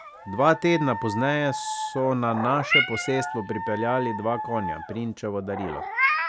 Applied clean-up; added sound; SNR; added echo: none; Meow + Dog; 3 dB; none.